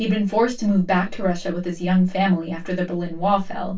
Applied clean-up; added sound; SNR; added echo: none; none; none; reverberation time 0.2 s.